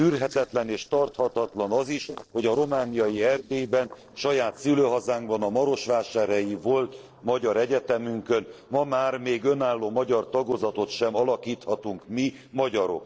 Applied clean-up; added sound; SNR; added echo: neural separator model SepFormer DNS4.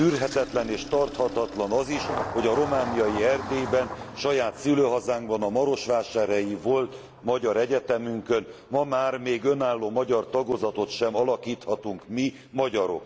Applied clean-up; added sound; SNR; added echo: none; Engine starting; 13 dB; none.